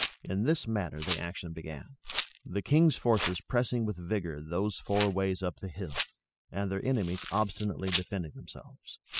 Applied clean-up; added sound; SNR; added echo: classical method spectral subtraction.